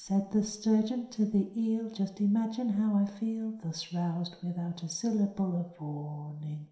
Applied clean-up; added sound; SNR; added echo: none; none; none; reverberation time 0.7 s.